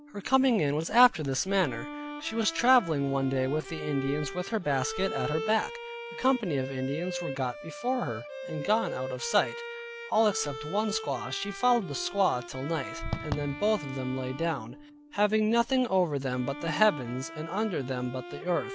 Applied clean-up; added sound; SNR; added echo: none; Fireworks + Bowed string instrument; 11 dB; none.